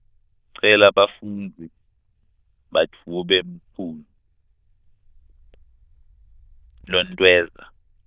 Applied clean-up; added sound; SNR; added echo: neural diffusion model UNIVERSE++.